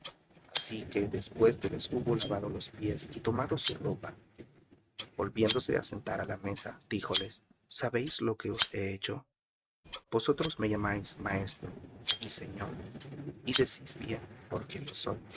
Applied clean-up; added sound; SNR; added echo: neural mask model RNNoise.